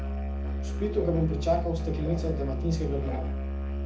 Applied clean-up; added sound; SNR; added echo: none; Musical instrument; -1 dB; reverberation time 0.3 s.